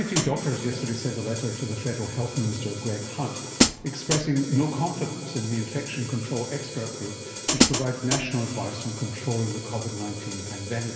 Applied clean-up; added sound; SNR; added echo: none; Hi-hat; 2 dB; reverberation time 2.5 s.